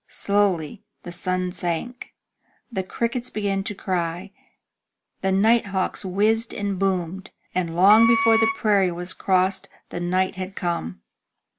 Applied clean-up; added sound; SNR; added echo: none; Wind instrument, woodwind instrument; 2 dB; none.